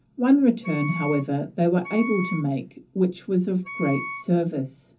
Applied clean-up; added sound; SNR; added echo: none; Wind instrument, woodwind instrument; 12 dB; reverberation time 0.3 s.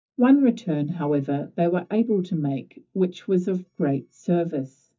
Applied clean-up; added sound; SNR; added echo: neural mask model DeepFilterNet 3.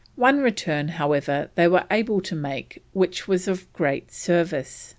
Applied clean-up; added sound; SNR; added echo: none; none; none; none.